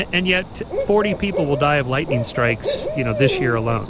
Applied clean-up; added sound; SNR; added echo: none; Cricket / Bird; 6 dB; none.